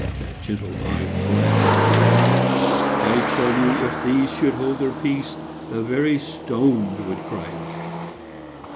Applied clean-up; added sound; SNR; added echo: none; Motor vehicle (road); -2 dB; none.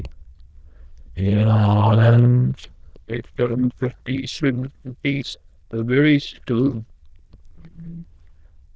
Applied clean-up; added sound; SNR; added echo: neural diffusion model UNIVERSE++.